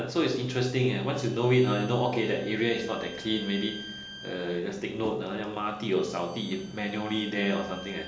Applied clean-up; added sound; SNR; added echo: none; Bowed string instrument; 18 dB; none.